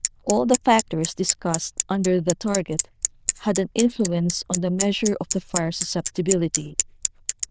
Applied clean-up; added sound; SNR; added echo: neural diffusion model UNIVERSE++.